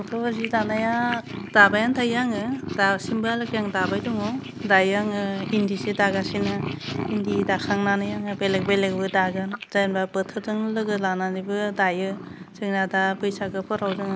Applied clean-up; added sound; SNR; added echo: none; Purr; 10 dB; none.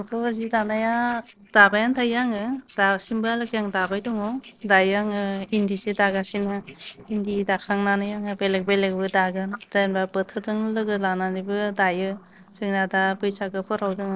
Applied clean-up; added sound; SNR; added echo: neural separator model SepFormer DNS4.